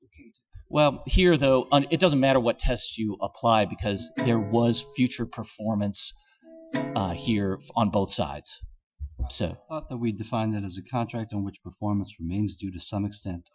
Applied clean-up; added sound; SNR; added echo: classical method Wiener filter.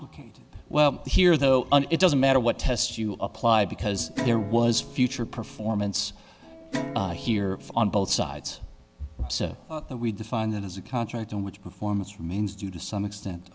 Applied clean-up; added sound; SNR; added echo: none; Guitar; 12 dB; none.